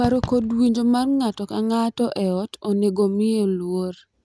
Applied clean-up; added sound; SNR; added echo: none; Fireworks; 14 dB; none.